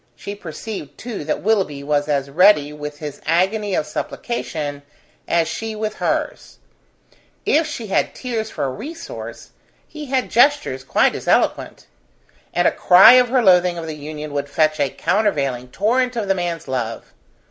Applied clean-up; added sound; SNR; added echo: none; none; none; none.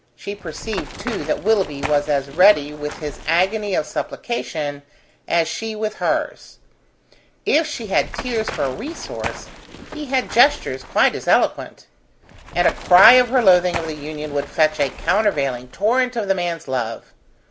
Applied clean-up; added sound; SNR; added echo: none; Run; 13 dB; none.